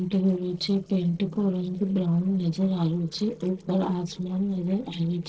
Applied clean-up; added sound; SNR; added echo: neural separator model SepFormer DNS4.